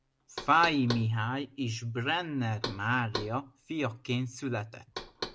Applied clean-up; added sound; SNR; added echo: none; Knock; 12 dB; none.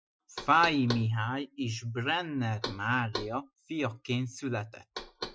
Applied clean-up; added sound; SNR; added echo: classical method Wiener filter.